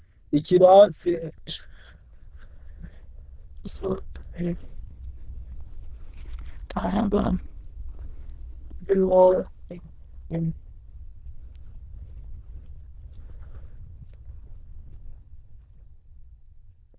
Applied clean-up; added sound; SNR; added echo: neural diffusion model UNIVERSE++.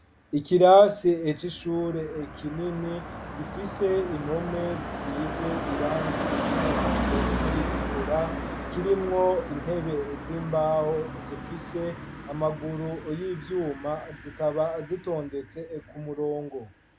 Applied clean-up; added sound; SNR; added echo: none; Car passing by; 6 dB; none.